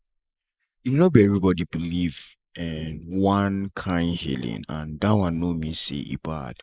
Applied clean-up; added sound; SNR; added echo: neural mask model Resemble Enhance denoiser.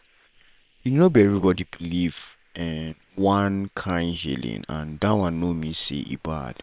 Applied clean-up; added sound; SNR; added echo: neural separator model SepFormer WHAM!.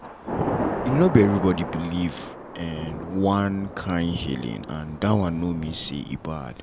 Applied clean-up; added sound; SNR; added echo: none; Thunder / Rain; 7 dB; none.